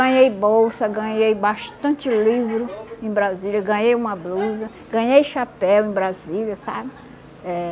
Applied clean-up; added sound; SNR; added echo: none; none; none; none.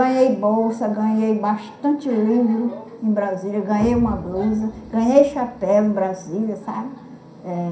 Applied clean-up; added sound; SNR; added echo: none; Explosion; 17 dB; reverberation time 0.5 s.